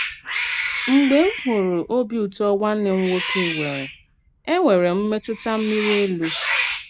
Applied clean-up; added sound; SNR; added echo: none; Cat; 6 dB; none.